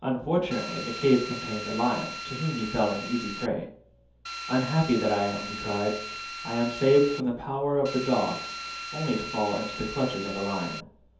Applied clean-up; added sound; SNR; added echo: none; Drill; 9 dB; reverberation time 0.5 s.